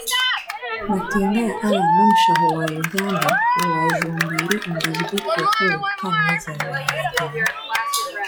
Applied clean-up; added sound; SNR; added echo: classical method log-MMSE.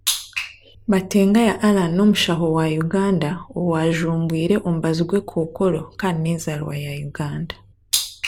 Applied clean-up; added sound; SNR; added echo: none; none; none; none.